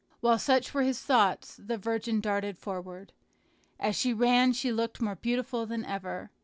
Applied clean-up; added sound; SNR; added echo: none; none; none; none.